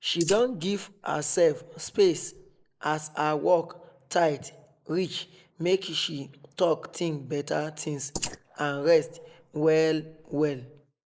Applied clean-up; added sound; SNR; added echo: neural mask model Resemble Enhance denoiser.